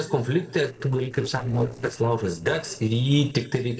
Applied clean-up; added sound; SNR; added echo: neural separator model SepFormer DNS4.